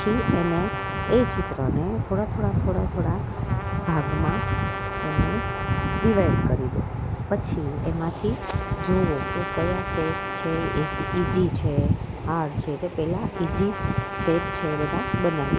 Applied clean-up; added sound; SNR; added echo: none; Trumpet; 9 dB; none.